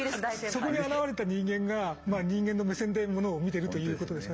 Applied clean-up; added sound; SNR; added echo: none; none; none; none.